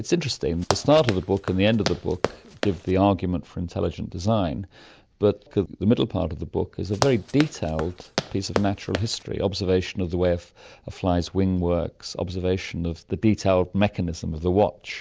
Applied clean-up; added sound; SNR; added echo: none; Run; 7 dB; none.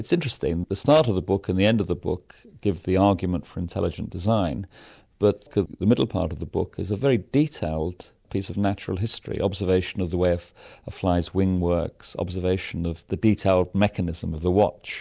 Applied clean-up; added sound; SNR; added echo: none; none; none; none.